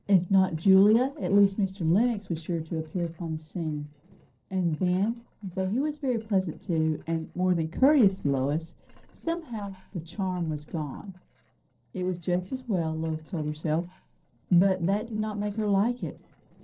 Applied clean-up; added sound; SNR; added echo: neural separator model SepFormer DNS4.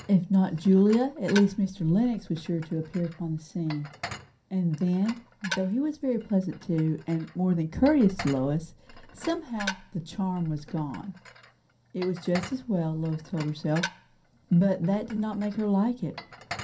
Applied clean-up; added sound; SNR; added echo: none; Dishes, pots, and pans; 16 dB; reverberation time 0.3 s.